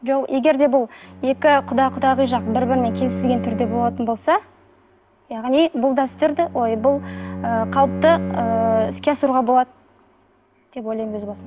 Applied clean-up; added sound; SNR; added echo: none; Bowed string instrument; 11 dB; none.